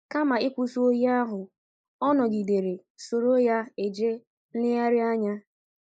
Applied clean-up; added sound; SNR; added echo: neural mask model Resemble Enhance denoiser.